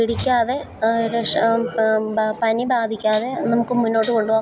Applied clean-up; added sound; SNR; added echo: none; Hi-hat; 13 dB; none.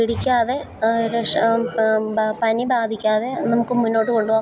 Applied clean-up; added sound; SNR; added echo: none; none; none; none.